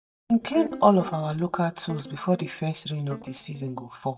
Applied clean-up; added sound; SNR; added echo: neural mask model DeepFilterNet 3.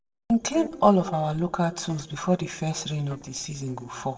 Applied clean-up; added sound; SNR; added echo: neural separator model SepFormer DNS4.